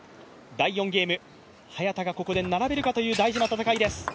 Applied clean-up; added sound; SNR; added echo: none; none; none; none.